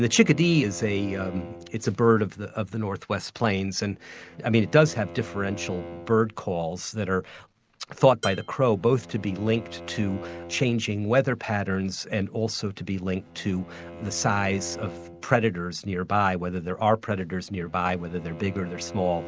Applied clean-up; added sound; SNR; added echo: none; Bowed string instrument + Dishes, pots, and pans; 17 dB; none.